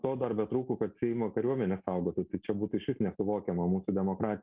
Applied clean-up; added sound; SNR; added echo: none; none; none; none.